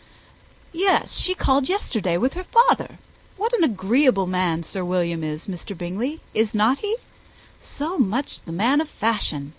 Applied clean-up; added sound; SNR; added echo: none; none; none; none.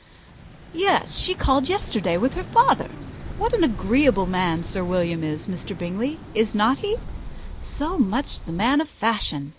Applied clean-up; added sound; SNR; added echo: none; Vehicle + Bird; 12 dB; none.